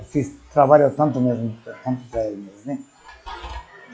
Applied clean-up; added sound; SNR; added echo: classical method log-MMSE.